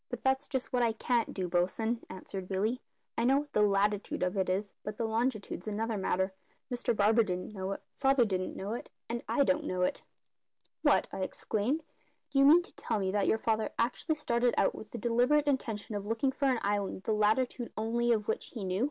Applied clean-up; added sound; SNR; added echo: none; none; none; none.